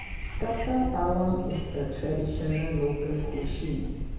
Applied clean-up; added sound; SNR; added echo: none; Subway, metro, underground / Wind; 4 dB; reverberation time 1.2 s.